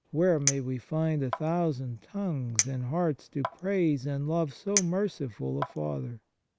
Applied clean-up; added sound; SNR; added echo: none; Chink, clink; 8 dB; none.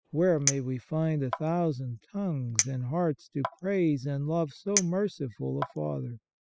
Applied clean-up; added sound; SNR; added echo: classical method spectral subtraction.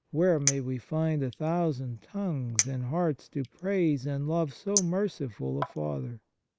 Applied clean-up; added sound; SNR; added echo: neural mask model Resemble Enhance denoiser.